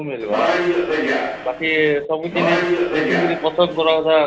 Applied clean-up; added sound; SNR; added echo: none; Subway, metro, underground; 1 dB; none.